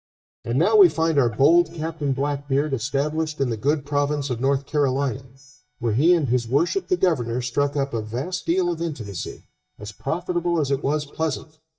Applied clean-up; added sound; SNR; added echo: neural mask model DeepFilterNet 3.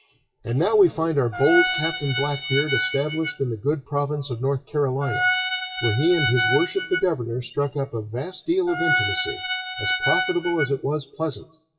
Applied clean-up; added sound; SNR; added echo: classical method WPE with log-MMSE.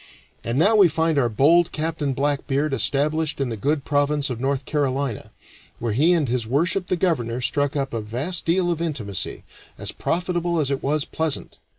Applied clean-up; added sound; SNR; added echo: none; none; none; none.